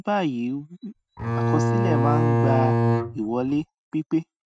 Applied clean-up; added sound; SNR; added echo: neural mask model RNNoise.